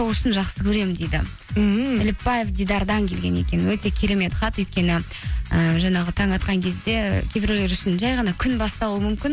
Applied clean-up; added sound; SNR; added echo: none; none; none; none.